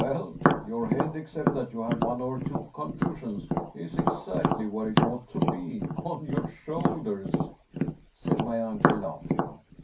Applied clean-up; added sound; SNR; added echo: none; Tap; -4 dB; reverberation time 0.3 s.